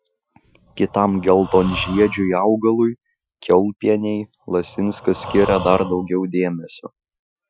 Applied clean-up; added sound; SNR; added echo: classical method Wiener filter.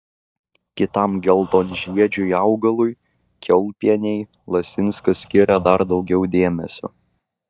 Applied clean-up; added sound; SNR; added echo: neural mask model DeepFilterNet 3.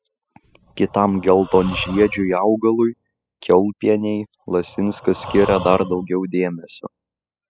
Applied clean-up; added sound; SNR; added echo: classical method spectral subtraction.